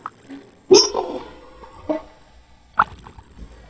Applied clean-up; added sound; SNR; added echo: neural mask model DeepFilterNet 3.